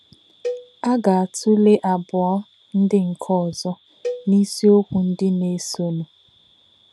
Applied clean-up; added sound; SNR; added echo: none; Cowbell; 14 dB; none.